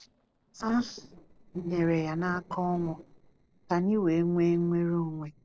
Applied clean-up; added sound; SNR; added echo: neural separator model SepFormer DNS4.